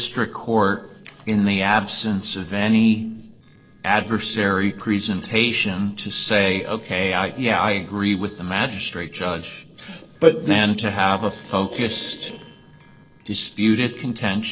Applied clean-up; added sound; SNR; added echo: neural separator model SepFormer DNS4.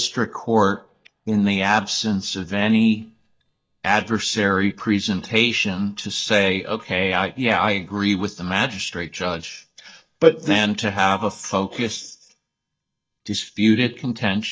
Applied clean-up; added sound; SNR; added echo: neural mask model DeepFilterNet 3.